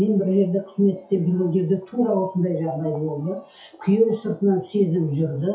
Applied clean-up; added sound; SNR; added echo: classical method WPE with log-MMSE.